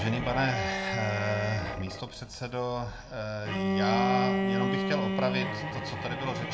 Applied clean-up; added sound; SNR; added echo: none; Bowed string instrument; 0 dB; reverberation time 0.5 s.